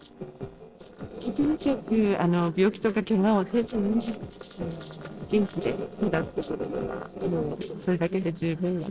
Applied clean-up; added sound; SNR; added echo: neural separator model SepFormer DNS4.